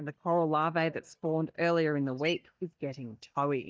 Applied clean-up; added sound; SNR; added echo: neural mask model DeepFilterNet 3.